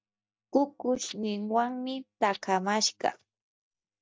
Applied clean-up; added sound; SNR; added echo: neural mask model DeepFilterNet 3.